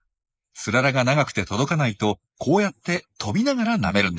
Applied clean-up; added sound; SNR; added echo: neural mask model Resemble Enhance denoiser.